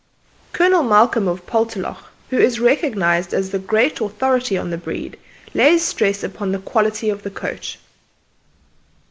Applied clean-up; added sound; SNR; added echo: none; none; none; none.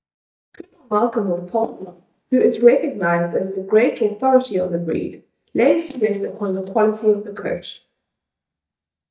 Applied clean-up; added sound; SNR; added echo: neural mask model DeepFilterNet 3.